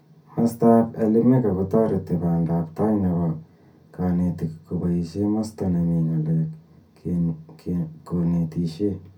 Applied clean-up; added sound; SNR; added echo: none; none; none; reverberation time 0.3 s.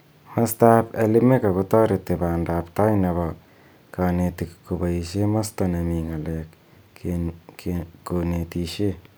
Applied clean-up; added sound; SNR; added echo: none; none; none; none.